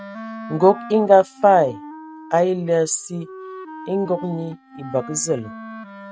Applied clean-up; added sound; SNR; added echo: neural mask model RNNoise.